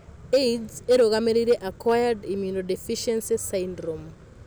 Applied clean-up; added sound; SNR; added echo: none; none; none; none.